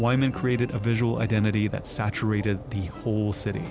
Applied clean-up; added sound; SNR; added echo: none; Alarm / Engine / Train; 17 dB; none.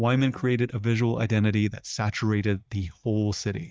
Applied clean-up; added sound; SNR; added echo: neural mask model DeepFilterNet 3.